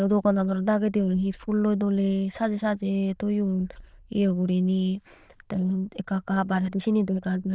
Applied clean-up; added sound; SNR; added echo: neural diffusion model UNIVERSE++.